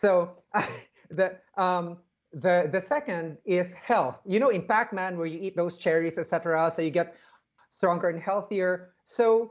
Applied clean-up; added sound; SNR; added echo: none; none; none; none.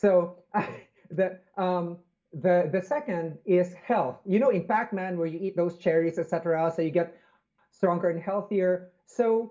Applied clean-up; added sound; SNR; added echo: none; none; none; reverberation time 0.2 s.